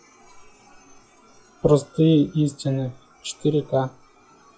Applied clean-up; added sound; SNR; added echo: classical method log-MMSE.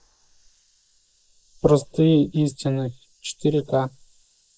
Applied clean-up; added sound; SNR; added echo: neural mask model Resemble Enhance denoiser.